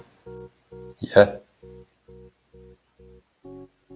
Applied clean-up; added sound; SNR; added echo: none; Piano; 19 dB; none.